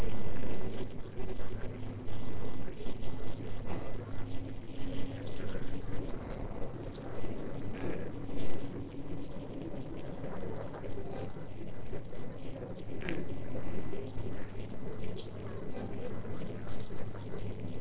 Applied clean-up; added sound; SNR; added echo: neural separator model SepFormer DNS4.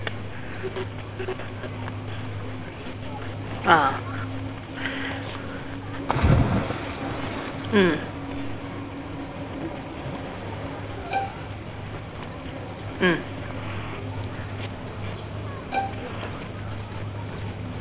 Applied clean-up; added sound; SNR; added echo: none; Bowed string instrument + Cricket / Waves, surf; -1 dB; none.